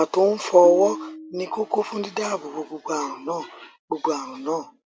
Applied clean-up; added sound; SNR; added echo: none; Tabla; 14 dB; none.